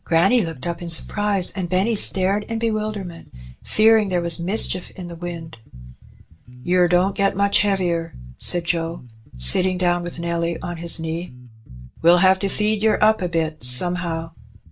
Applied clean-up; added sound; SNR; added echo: none; Bass guitar; 17 dB; reverberation time 0.2 s.